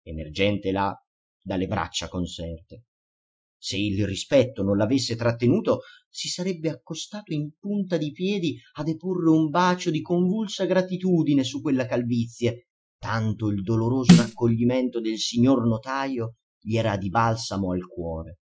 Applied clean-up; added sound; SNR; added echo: classical method Wiener filter.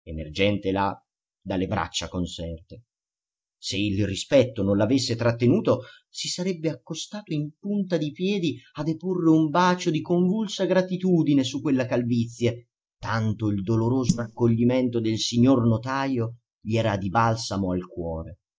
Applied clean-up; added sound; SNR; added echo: neural mask model DeepFilterNet 3.